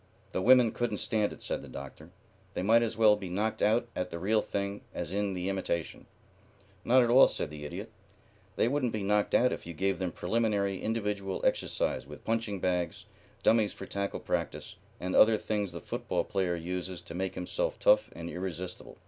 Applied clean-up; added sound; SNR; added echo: none; none; none; none.